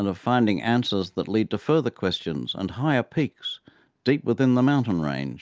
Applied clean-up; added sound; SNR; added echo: none; none; none; none.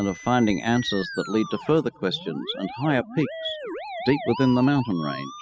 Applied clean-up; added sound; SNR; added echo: classical method spectral subtraction.